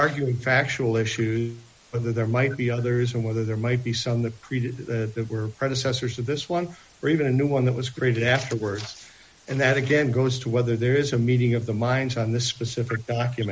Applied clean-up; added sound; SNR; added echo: none; none; none; none.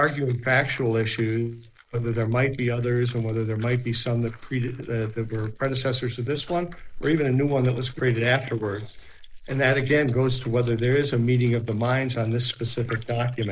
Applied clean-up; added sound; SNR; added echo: neural mask model Resemble Enhance denoiser.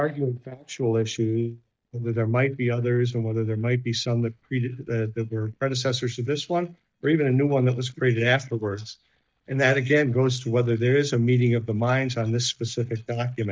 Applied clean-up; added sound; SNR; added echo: neural mask model DeepFilterNet 3.